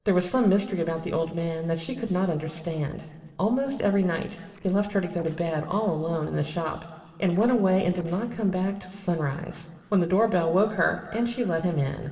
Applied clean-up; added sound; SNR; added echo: neural separator model SepFormer DNS4.